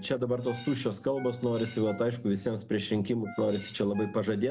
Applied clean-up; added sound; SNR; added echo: none; Ringtone + Cutlery, silverware; 20 dB; none.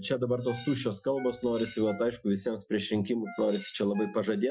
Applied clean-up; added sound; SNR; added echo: classical method Wiener filter.